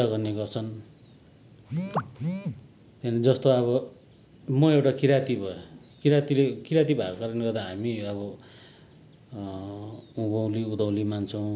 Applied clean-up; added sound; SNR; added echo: none; none; none; none.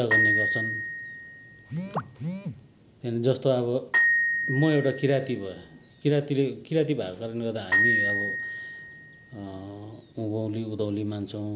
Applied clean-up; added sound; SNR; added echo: none; Glockenspiel; 1 dB; none.